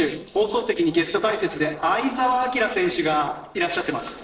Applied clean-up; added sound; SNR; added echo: neural separator model SepFormer DNS4.